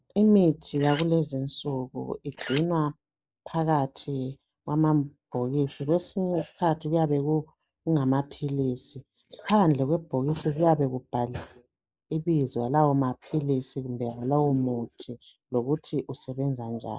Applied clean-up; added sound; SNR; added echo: neural mask model Resemble Enhance denoiser.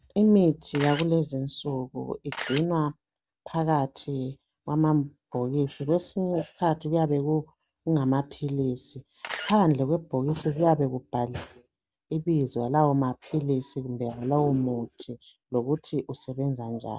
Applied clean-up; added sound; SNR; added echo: none; Camera; 7 dB; none.